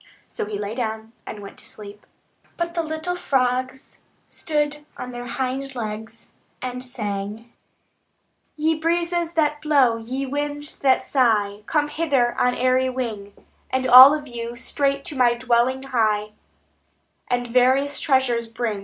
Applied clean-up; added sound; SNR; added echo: none; none; none; none.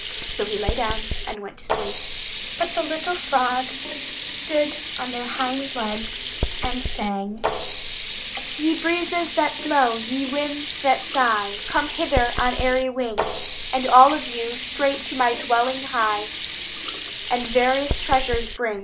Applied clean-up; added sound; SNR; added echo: none; Sink (filling or washing); 6 dB; none.